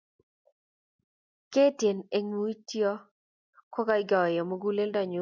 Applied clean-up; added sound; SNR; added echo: none; none; none; none.